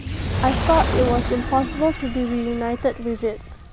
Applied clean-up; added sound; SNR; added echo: none; Fire; 3 dB; none.